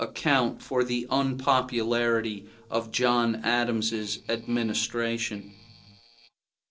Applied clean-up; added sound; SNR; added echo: neural separator model SepFormer DNS4.